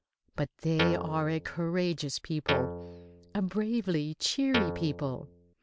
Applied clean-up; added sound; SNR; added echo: none; Guitar; 4 dB; none.